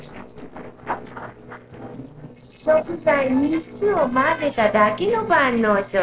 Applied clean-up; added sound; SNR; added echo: neural separator model SepFormer DNS4.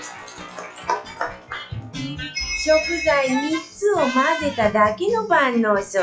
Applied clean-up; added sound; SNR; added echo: classical method WPE with log-MMSE.